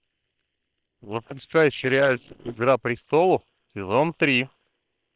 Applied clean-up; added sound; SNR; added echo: neural separator model SepFormer WHAM!.